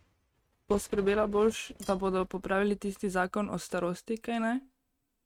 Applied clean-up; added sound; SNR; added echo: neural mask model RNNoise.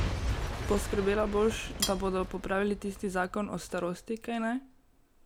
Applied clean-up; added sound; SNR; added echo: none; Cutlery, silverware + Shatter / Crushing / Boom; 5 dB; none.